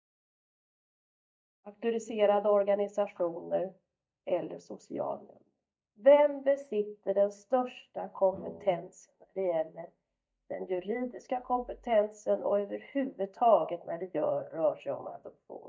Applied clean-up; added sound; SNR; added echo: neural mask model DeepFilterNet 3.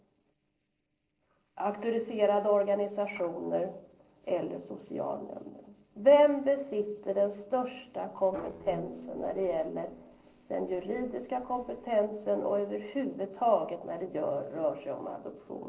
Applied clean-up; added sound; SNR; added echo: neural separator model SepFormer DNS4.